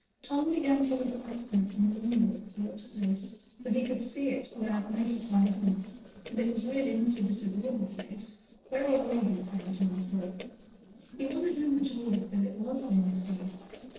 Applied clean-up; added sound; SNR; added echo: neural separator model SepFormer DNS4.